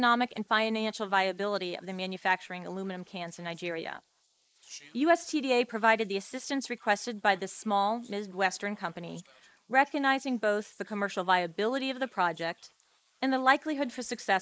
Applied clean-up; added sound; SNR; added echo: neural mask model Resemble Enhance denoiser.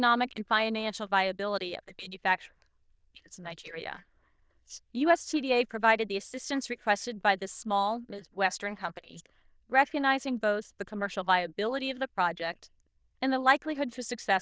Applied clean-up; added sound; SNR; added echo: neural diffusion model UNIVERSE++.